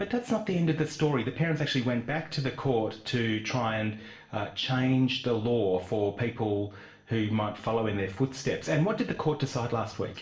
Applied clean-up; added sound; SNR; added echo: none; none; none; reverberation time 0.5 s.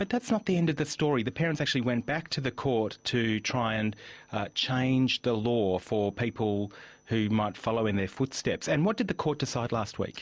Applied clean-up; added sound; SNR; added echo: none; none; none; none.